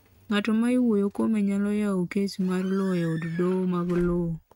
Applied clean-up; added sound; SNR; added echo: neural mask model RNNoise.